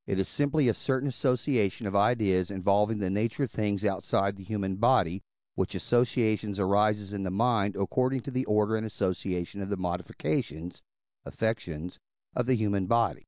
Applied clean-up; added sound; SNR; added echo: none; none; none; none.